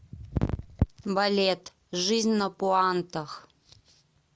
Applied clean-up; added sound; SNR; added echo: none; none; none; none.